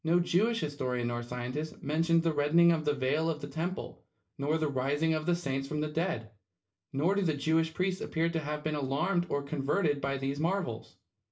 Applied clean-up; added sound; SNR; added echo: none; none; none; reverberation time 0.3 s.